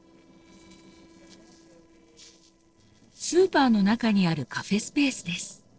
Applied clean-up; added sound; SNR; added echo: neural separator model SepFormer DNS4.